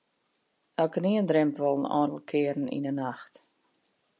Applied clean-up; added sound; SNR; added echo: none; none; none; none.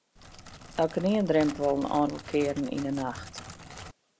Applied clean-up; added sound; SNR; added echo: none; Crackle; 15 dB; none.